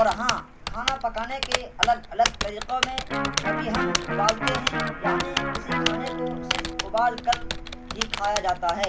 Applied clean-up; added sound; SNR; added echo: none; Typing + Electric guitar; 0 dB; none.